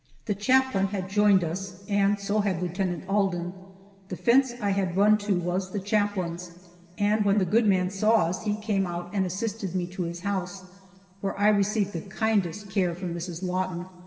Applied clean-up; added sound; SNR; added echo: none; none; none; reverberation time 2.5 s.